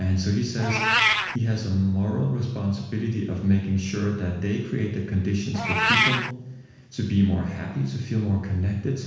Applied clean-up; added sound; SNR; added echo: none; Meow; 5 dB; reverberation time 1.1 s.